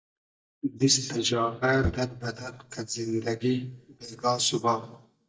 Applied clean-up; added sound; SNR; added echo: neural mask model DeepFilterNet 3.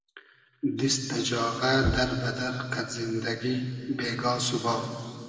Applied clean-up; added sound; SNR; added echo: none; Knock; 11 dB; reverberation time 2.4 s.